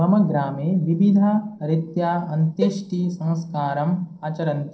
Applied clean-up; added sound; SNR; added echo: neural separator model SepFormer DNS4.